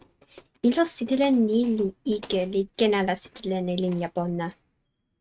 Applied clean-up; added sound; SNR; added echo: neural mask model RNNoise.